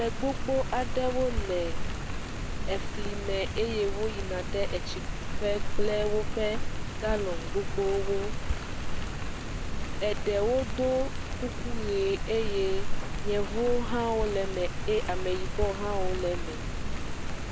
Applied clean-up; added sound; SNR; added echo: none; Rain; -2 dB; none.